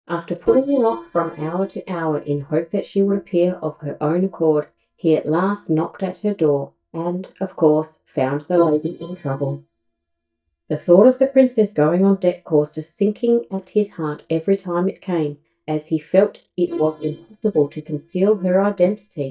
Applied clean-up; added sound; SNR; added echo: neural mask model DeepFilterNet 3.